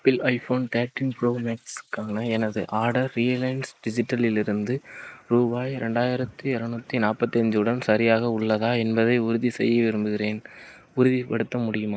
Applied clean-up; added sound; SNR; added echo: neural mask model Resemble Enhance denoiser.